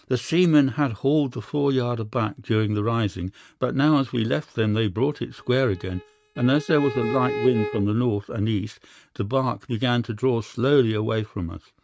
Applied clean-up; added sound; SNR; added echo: neural mask model RNNoise.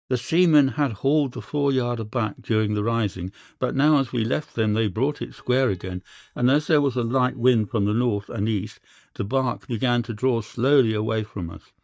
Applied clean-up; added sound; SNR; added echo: neural mask model DeepFilterNet 3.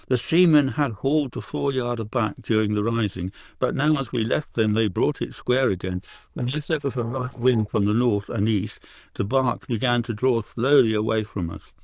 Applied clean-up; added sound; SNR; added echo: neural diffusion model UNIVERSE++.